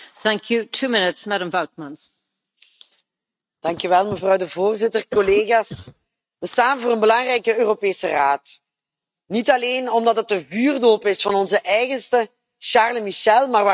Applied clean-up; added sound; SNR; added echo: neural mask model RNNoise.